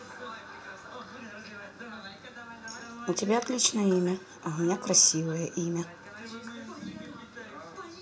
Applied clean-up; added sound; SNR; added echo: none; none; none; none.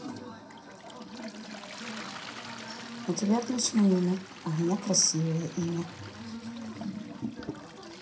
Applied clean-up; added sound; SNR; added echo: none; Toilet flush; 12 dB; reverberation time 0.3 s.